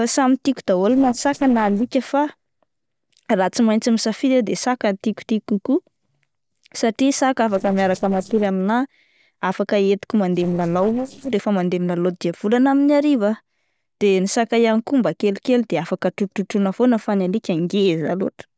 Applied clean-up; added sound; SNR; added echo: neural separator model SepFormer DNS4.